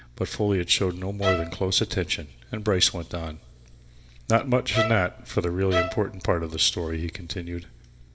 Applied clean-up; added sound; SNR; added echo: none; Bowed string instrument; 4 dB; reverberation time 0.5 s.